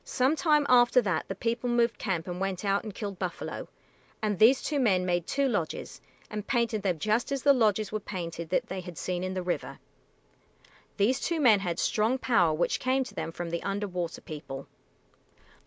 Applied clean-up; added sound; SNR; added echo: none; none; none; none.